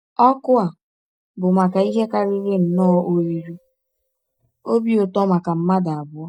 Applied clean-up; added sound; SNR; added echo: neural mask model DeepFilterNet 3.